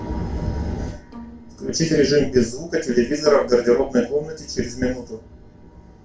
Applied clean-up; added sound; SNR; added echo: neural separator model SepFormer DNS4.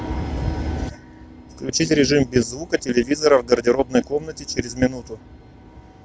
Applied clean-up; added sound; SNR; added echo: none; none; none; none.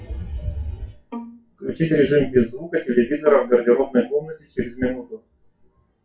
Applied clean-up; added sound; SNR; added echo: classical method WPE with log-MMSE.